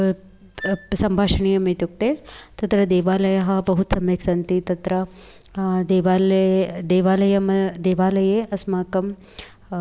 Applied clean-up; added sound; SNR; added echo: none; Wind instrument, woodwind instrument; 17 dB; none.